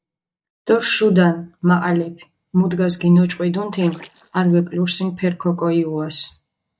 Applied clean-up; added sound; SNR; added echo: neural mask model DeepFilterNet 3.